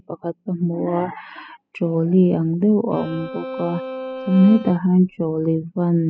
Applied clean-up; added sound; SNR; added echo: classical method spectral subtraction.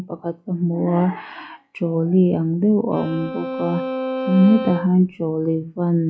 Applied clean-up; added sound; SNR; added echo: classical method log-MMSE.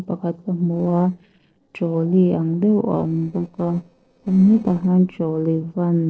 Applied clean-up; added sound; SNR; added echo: neural separator model SepFormer DNS4.